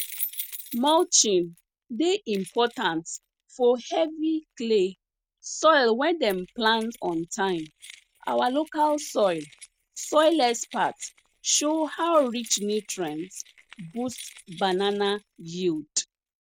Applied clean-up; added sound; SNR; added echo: neural mask model RNNoise.